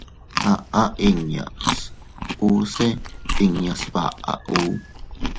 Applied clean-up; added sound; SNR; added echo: none; Chewing, mastication; 6 dB; none.